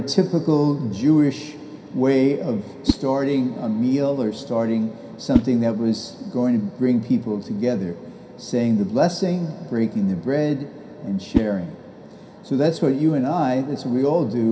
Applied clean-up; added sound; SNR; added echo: none; Whoosh, swoosh, swish; 9 dB; reverberation time 0.3 s.